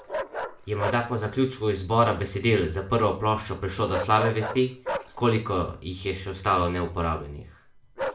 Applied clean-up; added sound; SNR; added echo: none; Bark; 11 dB; reverberation time 0.3 s.